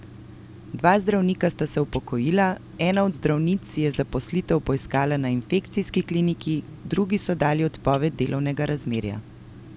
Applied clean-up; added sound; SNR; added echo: none; Clock; 18 dB; none.